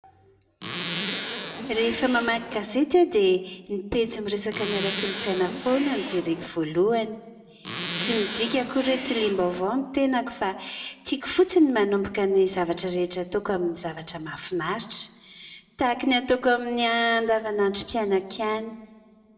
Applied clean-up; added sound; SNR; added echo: none; Zipper (clothing); 6 dB; reverberation time 0.9 s.